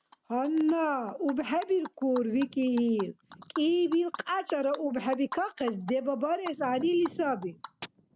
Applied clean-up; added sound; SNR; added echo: none; Animal; 17 dB; none.